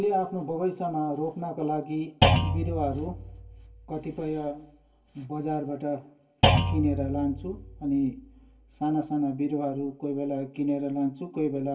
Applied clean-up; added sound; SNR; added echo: none; Thump, thud; 0 dB; reverberation time 0.1 s.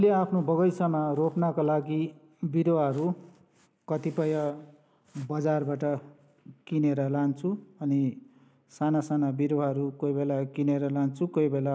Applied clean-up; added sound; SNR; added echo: none; none; none; none.